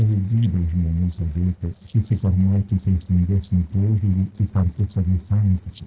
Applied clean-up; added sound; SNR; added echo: neural separator model SepFormer DNS4.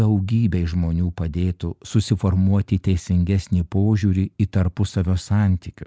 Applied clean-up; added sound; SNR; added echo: none; none; none; none.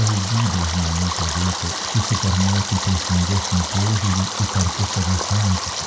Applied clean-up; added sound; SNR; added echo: none; Stream; 5 dB; reverberation time 0.4 s.